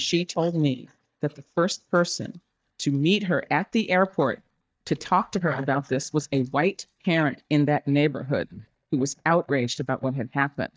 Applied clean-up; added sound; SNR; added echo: neural mask model DeepFilterNet 3.